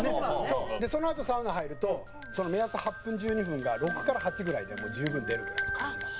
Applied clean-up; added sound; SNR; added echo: none; Bell; 7 dB; none.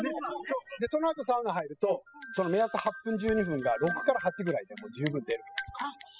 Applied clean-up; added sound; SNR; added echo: classical method spectral subtraction.